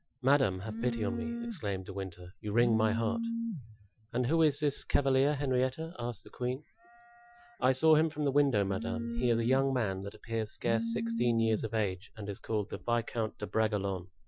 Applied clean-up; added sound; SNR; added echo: classical method Wiener filter.